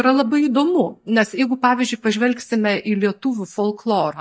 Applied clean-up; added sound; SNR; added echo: neural mask model DeepFilterNet 3.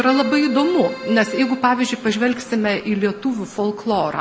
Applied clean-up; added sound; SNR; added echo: none; Keyboard (musical); 11 dB; none.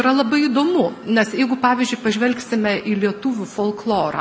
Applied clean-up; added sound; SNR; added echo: none; none; none; none.